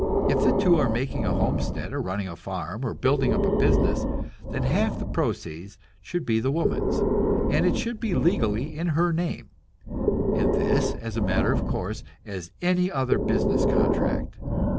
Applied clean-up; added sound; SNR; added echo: none; Breathing; -2 dB; none.